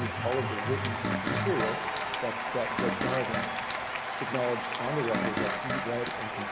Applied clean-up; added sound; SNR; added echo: none; Fart + Applause / Cheering; -1 dB; none.